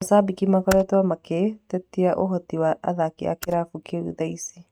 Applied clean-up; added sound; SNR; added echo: neural mask model RNNoise.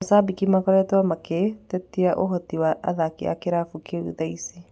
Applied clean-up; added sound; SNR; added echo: none; none; none; none.